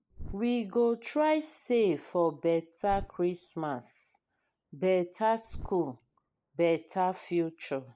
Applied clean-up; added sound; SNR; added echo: neural mask model Resemble Enhance denoiser.